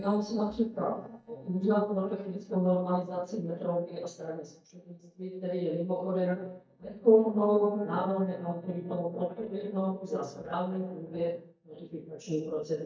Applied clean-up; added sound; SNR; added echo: neural mask model DeepFilterNet 3.